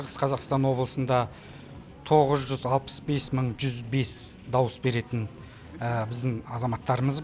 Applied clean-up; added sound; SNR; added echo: none; none; none; none.